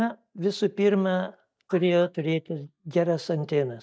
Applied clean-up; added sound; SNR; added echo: neural mask model DeepFilterNet 3.